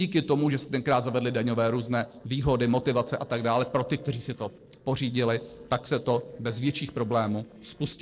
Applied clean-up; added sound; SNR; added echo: neural separator model SepFormer DNS4.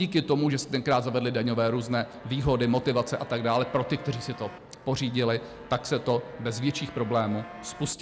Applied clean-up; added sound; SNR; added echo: none; Motorcycle; 19 dB; none.